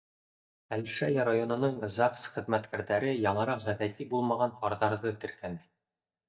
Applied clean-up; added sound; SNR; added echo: neural mask model DeepFilterNet 3.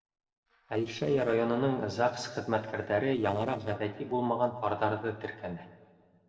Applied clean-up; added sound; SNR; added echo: neural separator model SepFormer DNS4.